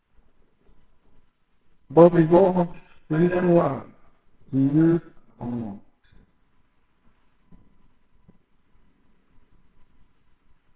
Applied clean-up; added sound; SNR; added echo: neural separator model SepFormer WHAMR!.